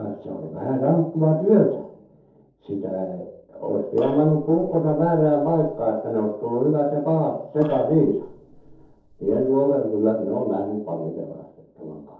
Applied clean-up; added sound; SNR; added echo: neural separator model SepFormer DNS4.